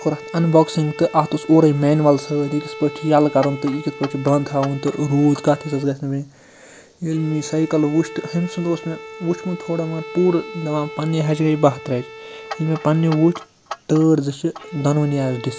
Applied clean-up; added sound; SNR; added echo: none; Clock + Bowed string instrument; 15 dB; none.